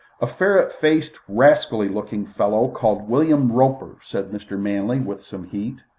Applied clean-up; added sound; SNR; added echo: none; none; none; none.